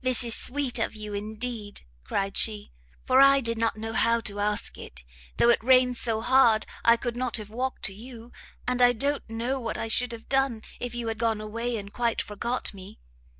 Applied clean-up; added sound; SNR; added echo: none; none; none; none.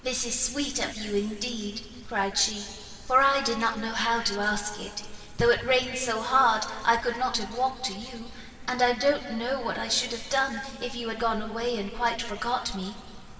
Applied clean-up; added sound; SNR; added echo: none; Rain; 16 dB; reverberation time 2.4 s.